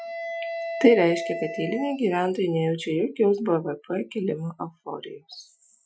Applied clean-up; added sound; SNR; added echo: classical method Wiener filter.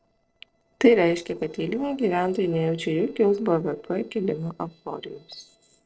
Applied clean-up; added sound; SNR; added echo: neural separator model SepFormer DNS4.